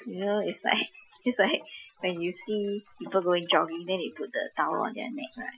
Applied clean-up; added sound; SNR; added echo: classical method Wiener filter.